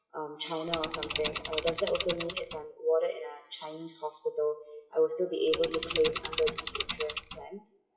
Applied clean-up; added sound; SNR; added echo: classical method WPE with log-MMSE.